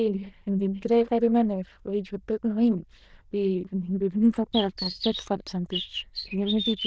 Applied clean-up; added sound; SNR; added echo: neural diffusion model UNIVERSE++.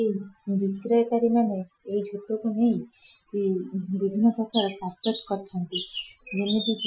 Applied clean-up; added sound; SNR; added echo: classical method Wiener filter.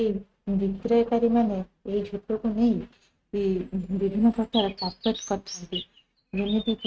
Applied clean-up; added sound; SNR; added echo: neural mask model RNNoise.